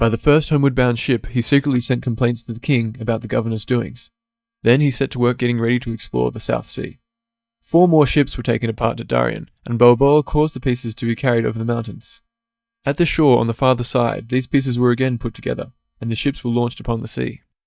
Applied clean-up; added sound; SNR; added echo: neural mask model DeepFilterNet 3.